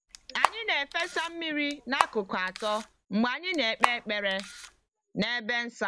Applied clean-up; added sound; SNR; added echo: none; Camera; 3 dB; none.